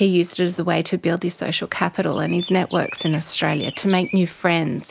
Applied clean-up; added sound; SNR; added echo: none; Chirp, tweet; 16 dB; none.